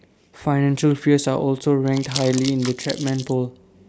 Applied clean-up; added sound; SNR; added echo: none; Crumpling, crinkling; 12 dB; none.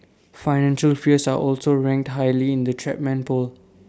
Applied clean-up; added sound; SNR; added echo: none; none; none; none.